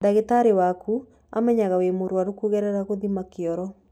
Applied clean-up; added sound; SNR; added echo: none; none; none; none.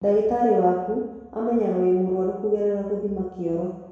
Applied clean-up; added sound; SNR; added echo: none; none; none; reverberation time 1.1 s.